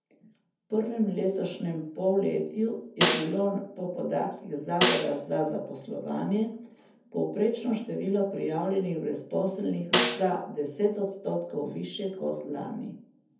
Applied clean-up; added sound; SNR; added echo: none; Snare drum; -2 dB; reverberation time 0.7 s.